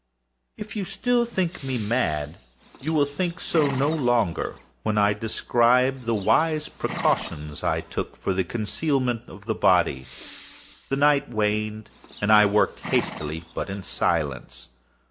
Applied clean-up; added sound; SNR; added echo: none; Livestock, farm animals, working animals + Respiratory sounds; 14 dB; none.